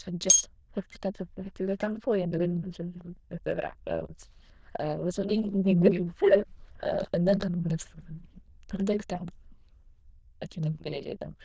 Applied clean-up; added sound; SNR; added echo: neural diffusion model UNIVERSE++.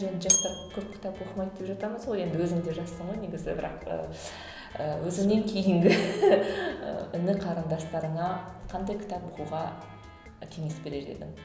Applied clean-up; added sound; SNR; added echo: none; Bell; 1 dB; none.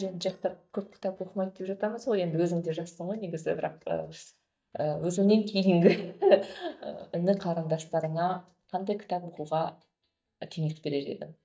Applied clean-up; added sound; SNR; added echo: neural mask model DeepFilterNet 3.